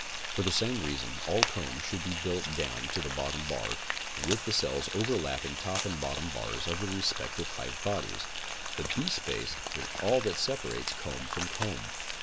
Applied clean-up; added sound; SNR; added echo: none; Frying (food); 2 dB; none.